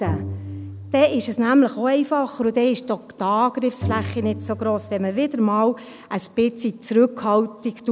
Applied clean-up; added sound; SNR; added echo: none; Bowed string instrument; 13 dB; none.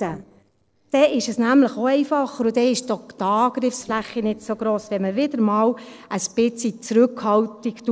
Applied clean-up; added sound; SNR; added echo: neural separator model SepFormer DNS4.